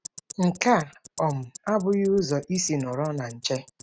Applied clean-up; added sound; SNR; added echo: neural mask model RNNoise.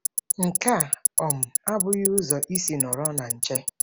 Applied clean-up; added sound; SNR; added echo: none; Tick-tock; -1 dB; none.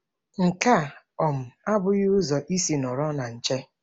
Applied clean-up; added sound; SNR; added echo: none; none; none; none.